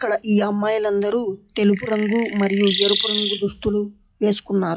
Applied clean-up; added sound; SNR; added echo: classical method log-MMSE.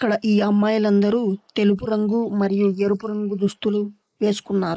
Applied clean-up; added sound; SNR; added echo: neural mask model Resemble Enhance denoiser.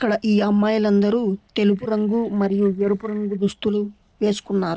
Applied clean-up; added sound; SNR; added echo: neural separator model SepFormer DNS4.